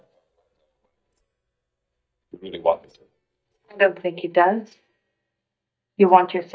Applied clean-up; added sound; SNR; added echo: neural mask model DeepFilterNet 3.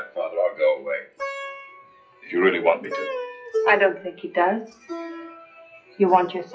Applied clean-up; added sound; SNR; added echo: classical method WPE with log-MMSE.